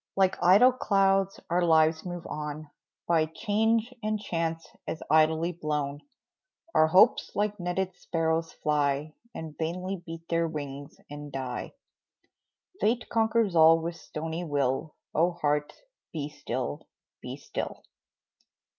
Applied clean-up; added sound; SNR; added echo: none; none; none; none.